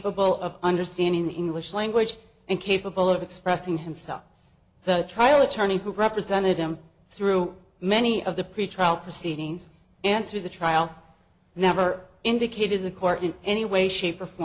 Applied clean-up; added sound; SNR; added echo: none; none; none; none.